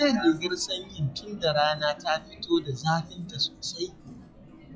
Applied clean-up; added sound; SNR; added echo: classical method log-MMSE.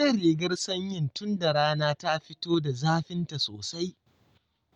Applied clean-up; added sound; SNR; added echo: none; none; none; none.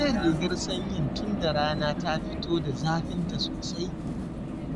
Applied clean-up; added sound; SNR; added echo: none; Vehicle; 2 dB; none.